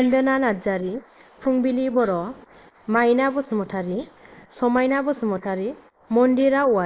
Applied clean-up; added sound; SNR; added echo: neural mask model Resemble Enhance denoiser.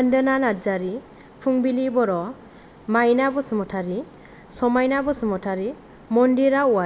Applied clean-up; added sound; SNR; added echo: none; none; none; none.